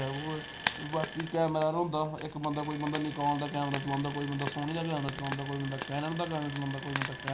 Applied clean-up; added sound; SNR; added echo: none; Frying (food); 3 dB; none.